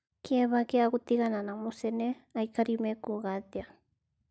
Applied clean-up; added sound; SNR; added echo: none; none; none; none.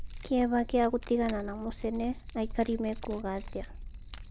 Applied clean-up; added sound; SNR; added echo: none; Keys jangling; 10 dB; none.